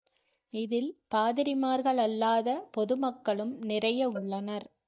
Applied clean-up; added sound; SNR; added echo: neural mask model DeepFilterNet 3.